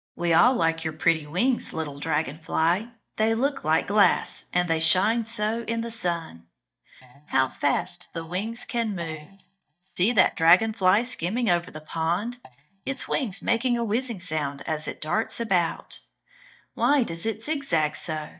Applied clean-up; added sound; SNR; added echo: neural mask model DeepFilterNet 3.